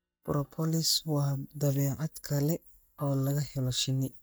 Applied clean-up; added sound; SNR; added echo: neural mask model DeepFilterNet 3.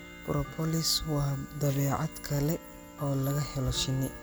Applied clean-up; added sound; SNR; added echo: none; Tick-tock / Bell; 15 dB; none.